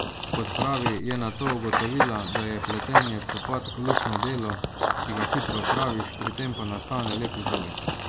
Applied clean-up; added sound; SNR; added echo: none; Run / Bird vocalization, bird call, bird song; -2 dB; none.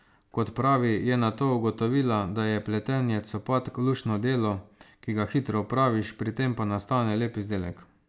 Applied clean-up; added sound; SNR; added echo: none; none; none; none.